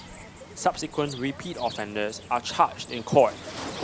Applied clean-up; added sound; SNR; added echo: none; Cricket; 13 dB; none.